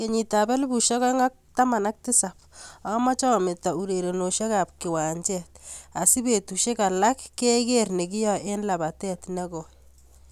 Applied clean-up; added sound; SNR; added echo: none; none; none; none.